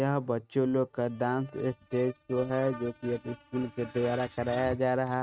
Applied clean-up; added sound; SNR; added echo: neural mask model RNNoise.